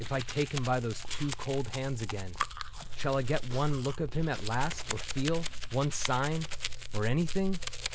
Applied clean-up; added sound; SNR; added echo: none; Domestic sounds, home sounds; 0 dB; none.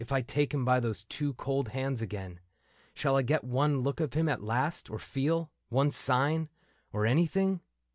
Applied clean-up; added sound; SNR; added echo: none; none; none; none.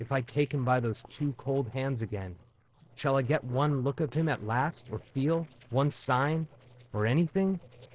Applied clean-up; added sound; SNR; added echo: neural separator model SepFormer DNS4.